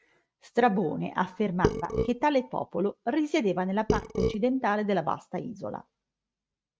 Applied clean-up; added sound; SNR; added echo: neural mask model RNNoise.